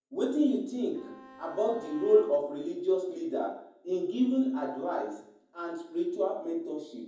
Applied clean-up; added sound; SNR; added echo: none; Bowed string instrument; 19 dB; reverberation time 0.7 s.